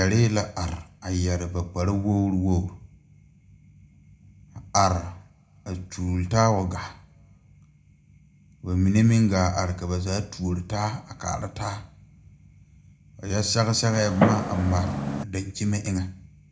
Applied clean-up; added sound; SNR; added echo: none; Fireworks; 0 dB; reverberation time 0.2 s.